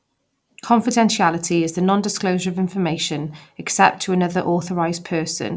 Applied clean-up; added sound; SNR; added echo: none; none; none; none.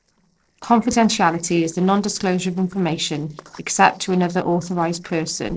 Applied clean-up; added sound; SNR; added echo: neural separator model SepFormer DNS4.